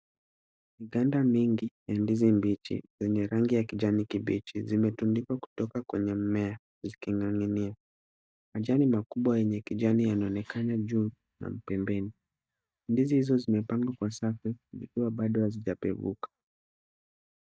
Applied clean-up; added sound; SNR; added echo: neural mask model DeepFilterNet 3.